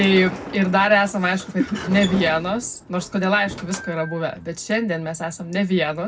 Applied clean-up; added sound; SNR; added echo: none; Sliding door; 14 dB; reverberation time 0.4 s.